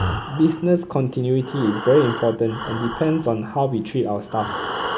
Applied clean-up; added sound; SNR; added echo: none; Breathing; 9 dB; none.